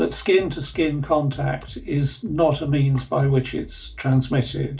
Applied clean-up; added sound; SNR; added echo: none; Bass drum; 19 dB; reverberation time 0.2 s.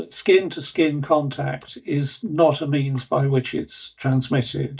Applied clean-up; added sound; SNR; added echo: neural mask model DeepFilterNet 3.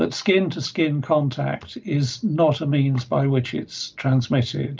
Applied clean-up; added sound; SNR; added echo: none; none; none; none.